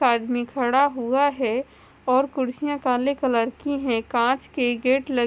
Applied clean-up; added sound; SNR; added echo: none; Marimba, xylophone; 18 dB; none.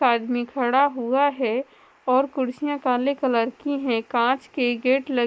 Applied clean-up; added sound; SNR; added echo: neural mask model Resemble Enhance denoiser.